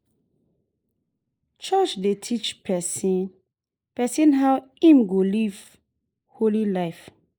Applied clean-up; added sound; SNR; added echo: neural mask model Resemble Enhance denoiser.